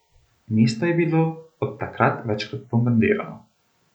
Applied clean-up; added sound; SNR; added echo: none; none; none; none.